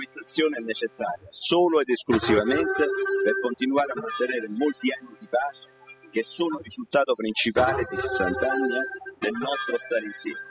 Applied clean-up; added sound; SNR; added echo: classical method spectral subtraction.